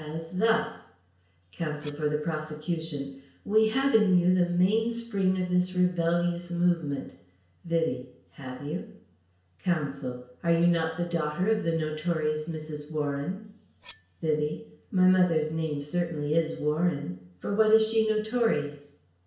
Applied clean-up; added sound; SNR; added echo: none; Cutlery, silverware; 18 dB; reverberation time 0.5 s.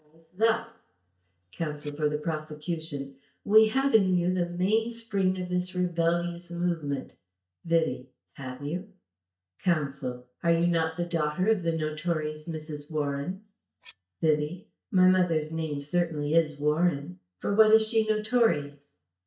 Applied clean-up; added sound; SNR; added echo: neural mask model DeepFilterNet 3.